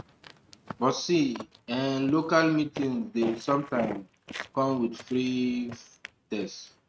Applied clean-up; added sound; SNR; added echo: neural mask model RNNoise.